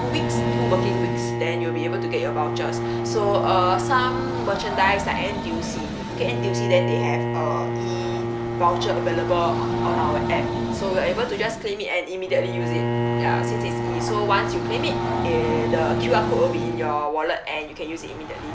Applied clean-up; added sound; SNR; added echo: none; Bowed string instrument + Train; -1 dB; none.